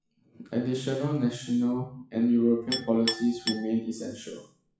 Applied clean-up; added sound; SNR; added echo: classical method WPE with log-MMSE.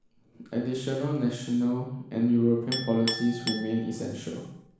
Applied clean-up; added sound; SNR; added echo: none; Chink, clink; 12 dB; reverberation time 0.7 s.